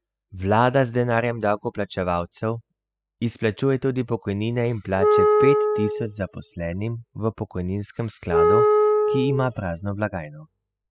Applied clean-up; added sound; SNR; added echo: classical method spectral subtraction.